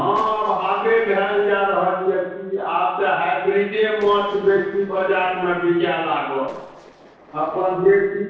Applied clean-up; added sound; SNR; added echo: neural separator model SepFormer DNS4.